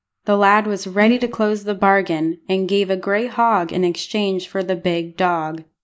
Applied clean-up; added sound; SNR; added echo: neural mask model Resemble Enhance denoiser.